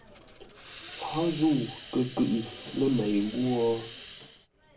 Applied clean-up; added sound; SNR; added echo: none; Hiss; 11 dB; reverberation time 0.3 s.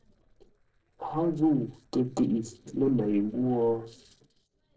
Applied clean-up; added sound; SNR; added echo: neural separator model SepFormer DNS4.